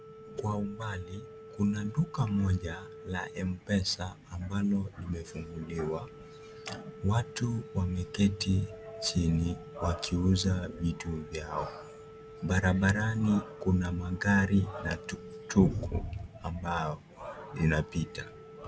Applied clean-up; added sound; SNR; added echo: none; Organ; 18 dB; none.